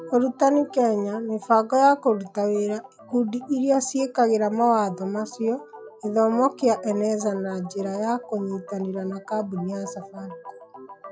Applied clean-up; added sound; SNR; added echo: classical method log-MMSE.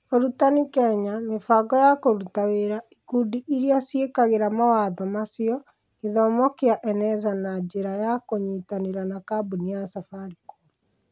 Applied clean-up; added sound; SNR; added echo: none; none; none; none.